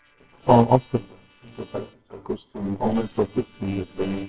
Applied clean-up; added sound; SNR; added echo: neural separator model SepFormer WHAMR!.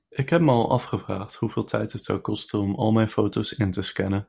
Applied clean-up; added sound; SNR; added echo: none; none; none; none.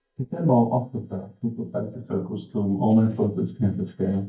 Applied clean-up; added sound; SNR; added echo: neural mask model DeepFilterNet 3.